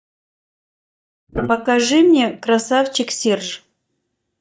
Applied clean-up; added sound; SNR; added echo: neural mask model DeepFilterNet 3.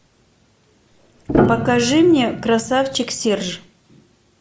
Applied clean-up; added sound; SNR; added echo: none; Piano; 3 dB; none.